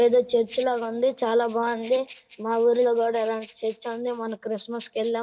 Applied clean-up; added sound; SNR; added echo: neural mask model DeepFilterNet 3.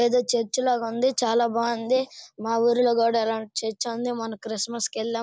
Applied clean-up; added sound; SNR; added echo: none; none; none; none.